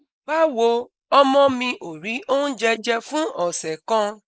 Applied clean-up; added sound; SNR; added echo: neural mask model Resemble Enhance denoiser.